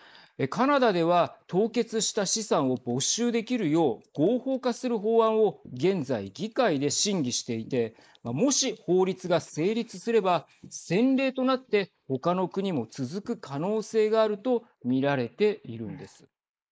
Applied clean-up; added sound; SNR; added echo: neural mask model Resemble Enhance denoiser.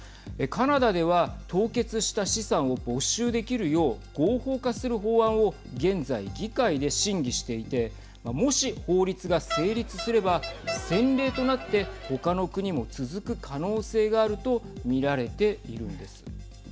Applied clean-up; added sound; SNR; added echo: none; Crowd; 9 dB; none.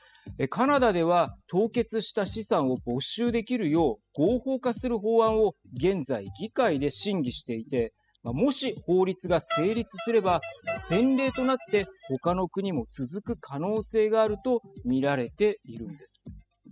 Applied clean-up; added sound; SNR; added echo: classical method spectral subtraction.